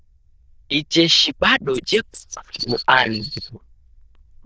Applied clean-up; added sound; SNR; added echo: neural diffusion model UNIVERSE++.